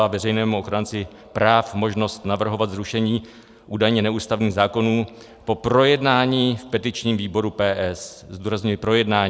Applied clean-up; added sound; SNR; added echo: none; none; none; none.